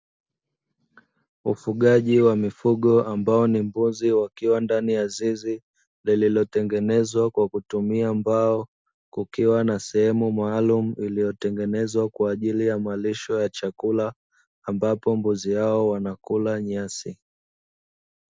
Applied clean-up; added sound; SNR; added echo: none; none; none; none.